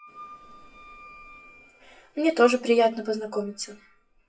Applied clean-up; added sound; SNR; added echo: classical method WPE with log-MMSE.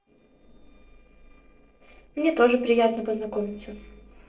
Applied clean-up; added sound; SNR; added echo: neural separator model SepFormer DNS4.